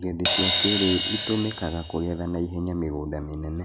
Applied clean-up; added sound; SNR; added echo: none; Crash cymbal; -2 dB; none.